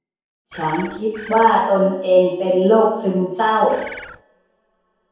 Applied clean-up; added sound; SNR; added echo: none; Bird; 16 dB; reverberation time 0.9 s.